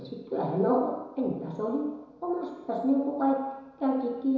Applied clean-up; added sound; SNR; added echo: none; none; none; reverberation time 1.0 s.